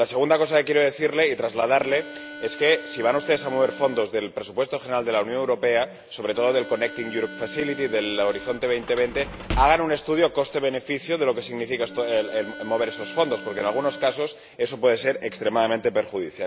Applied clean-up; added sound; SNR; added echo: none; Harmonica + Sliding door / Slam; 13 dB; none.